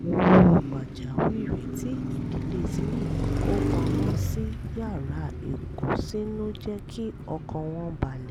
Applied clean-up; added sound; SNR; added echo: none; Car passing by; 3 dB; none.